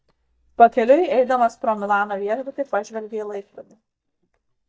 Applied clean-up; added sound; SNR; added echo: neural mask model DeepFilterNet 3.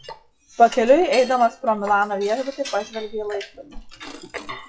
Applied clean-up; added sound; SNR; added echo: classical method WPE with log-MMSE.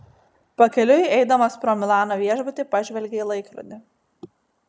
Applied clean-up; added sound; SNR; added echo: none; none; none; none.